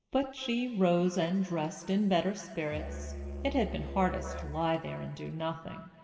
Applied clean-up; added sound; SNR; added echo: none; Musical instrument; 8 dB; reverberation time 2.3 s.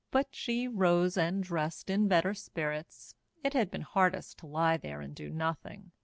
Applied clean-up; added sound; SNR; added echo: none; none; none; none.